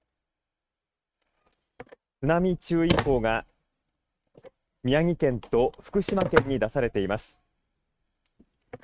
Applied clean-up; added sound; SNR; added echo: neural mask model RNNoise.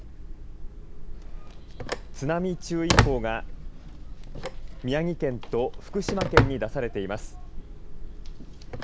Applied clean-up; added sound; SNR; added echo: none; Telephone; -2 dB; none.